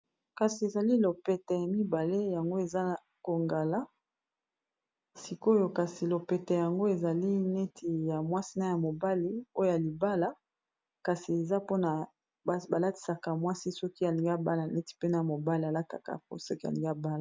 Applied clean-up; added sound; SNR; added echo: none; none; none; none.